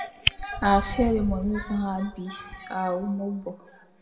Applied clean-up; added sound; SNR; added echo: none; Fire; 7 dB; reverberation time 1.3 s.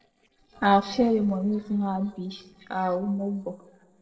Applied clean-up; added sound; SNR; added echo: neural separator model SepFormer DNS4.